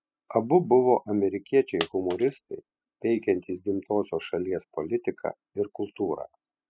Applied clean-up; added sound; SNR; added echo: classical method spectral subtraction.